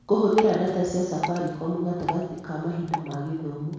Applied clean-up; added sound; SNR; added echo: none; Drip; 10 dB; reverberation time 1.1 s.